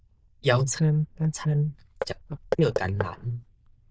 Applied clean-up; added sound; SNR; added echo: neural diffusion model UNIVERSE++.